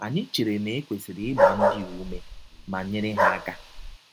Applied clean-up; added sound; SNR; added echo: none; Bark; -5 dB; none.